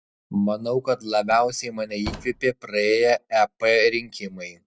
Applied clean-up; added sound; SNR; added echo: none; Slam; 18 dB; none.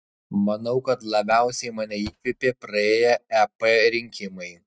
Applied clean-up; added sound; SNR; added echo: neural mask model RNNoise.